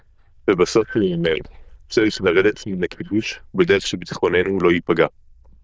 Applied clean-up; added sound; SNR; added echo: neural diffusion model UNIVERSE++.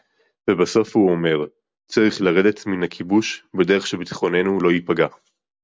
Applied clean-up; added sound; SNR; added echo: none; none; none; none.